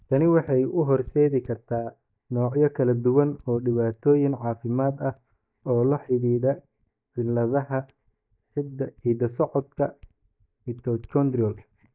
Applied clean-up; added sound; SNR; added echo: neural mask model DeepFilterNet 3.